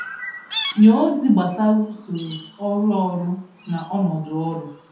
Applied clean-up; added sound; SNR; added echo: none; Chirp, tweet; 14 dB; reverberation time 0.6 s.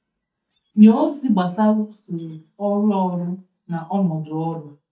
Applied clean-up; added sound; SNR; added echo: neural mask model DeepFilterNet 3.